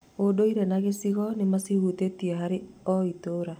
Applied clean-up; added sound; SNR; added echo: none; none; none; none.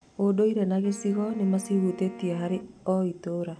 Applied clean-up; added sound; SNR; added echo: none; Wind instrument, woodwind instrument; 19 dB; none.